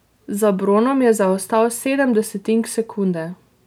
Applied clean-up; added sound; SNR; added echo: none; none; none; none.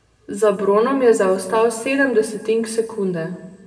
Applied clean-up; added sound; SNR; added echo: none; none; none; reverberation time 1.1 s.